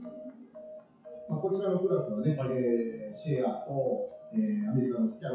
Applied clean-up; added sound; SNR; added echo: classical method WPE with log-MMSE.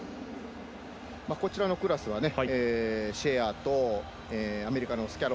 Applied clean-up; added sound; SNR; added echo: none; none; none; none.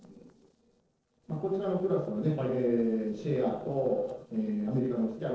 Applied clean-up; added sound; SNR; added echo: neural separator model SepFormer DNS4.